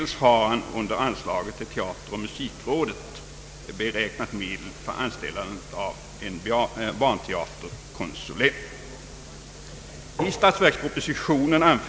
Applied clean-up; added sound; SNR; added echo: none; none; none; none.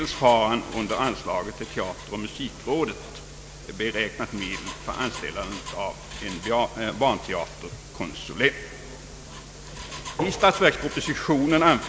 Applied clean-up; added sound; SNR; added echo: none; Engine; 17 dB; none.